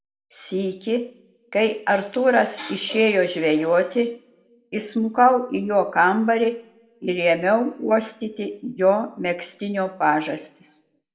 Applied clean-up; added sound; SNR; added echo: none; none; none; reverberation time 0.5 s.